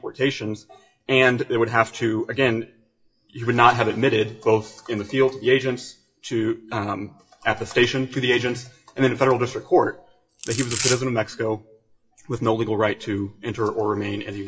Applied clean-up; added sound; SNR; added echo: classical method WPE with log-MMSE.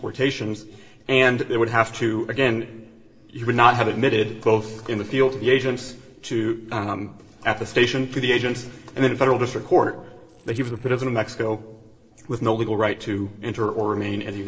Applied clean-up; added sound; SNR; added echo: neural separator model SepFormer DNS4.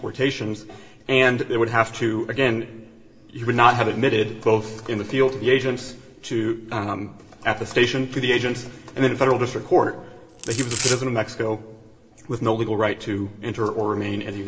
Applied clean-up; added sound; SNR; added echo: none; Domestic sounds, home sounds; 7 dB; reverberation time 1.4 s.